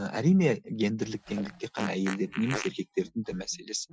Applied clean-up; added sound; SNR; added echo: classical method Wiener filter.